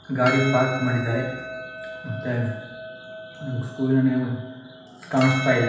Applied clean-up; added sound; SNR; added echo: none; Percussion; 10 dB; reverberation time 0.9 s.